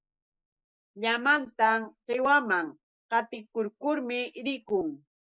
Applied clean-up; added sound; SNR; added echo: neural mask model Resemble Enhance denoiser.